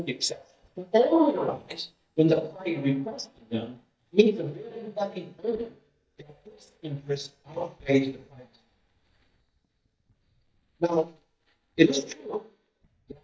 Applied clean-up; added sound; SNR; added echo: neural mask model DeepFilterNet 3.